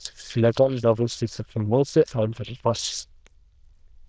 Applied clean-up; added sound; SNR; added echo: neural diffusion model UNIVERSE++.